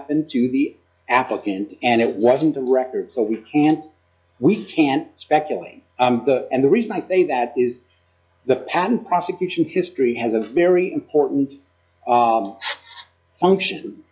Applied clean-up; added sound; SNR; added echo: classical method log-MMSE.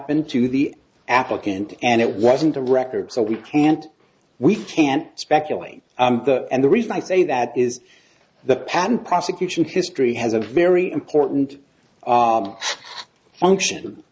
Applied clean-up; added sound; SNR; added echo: none; none; none; none.